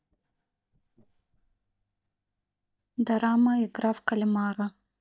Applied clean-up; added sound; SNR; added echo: neural mask model DeepFilterNet 3.